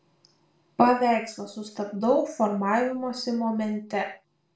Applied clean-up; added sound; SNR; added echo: none; none; none; reverberation time 0.4 s.